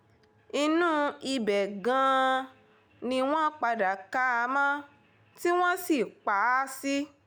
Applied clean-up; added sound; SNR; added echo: none; none; none; none.